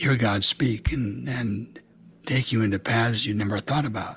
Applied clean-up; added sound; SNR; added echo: none; Bass drum; 11 dB; none.